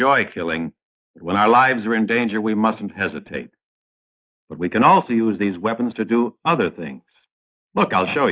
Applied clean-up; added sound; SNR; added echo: neural mask model Resemble Enhance denoiser.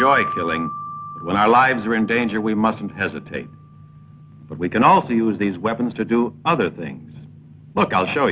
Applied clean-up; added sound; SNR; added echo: none; Marimba, xylophone; 14 dB; none.